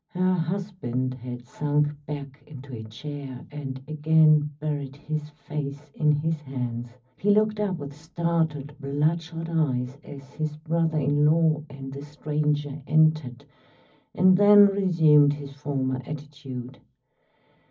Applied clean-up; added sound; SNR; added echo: none; none; none; reverberation time 0.4 s.